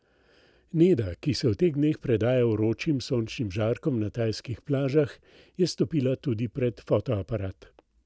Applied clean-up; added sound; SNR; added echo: none; none; none; none.